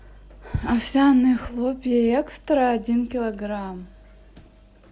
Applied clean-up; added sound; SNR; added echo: none; none; none; none.